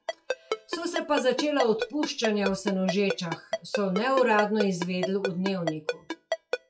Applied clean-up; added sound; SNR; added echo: classical method WPE with log-MMSE.